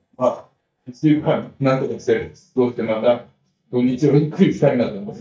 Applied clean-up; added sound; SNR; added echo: neural mask model DeepFilterNet 3.